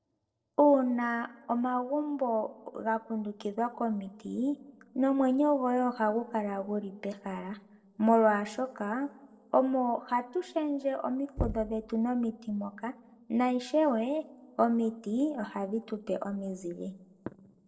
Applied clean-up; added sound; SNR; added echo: neural separator model SepFormer DNS4.